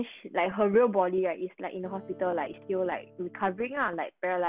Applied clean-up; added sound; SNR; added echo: none; Electric guitar / Strum; 20 dB; none.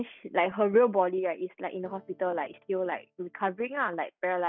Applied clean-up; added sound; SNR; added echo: neural mask model DeepFilterNet 3.